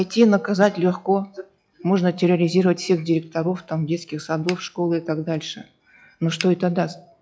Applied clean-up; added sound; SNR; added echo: classical method log-MMSE.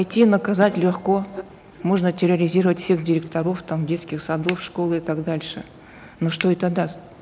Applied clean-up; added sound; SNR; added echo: none; Finger snapping; 10 dB; none.